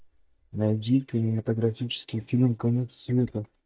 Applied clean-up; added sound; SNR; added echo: neural mask model DeepFilterNet 3.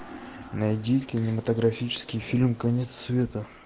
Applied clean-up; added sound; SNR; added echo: none; none; none; none.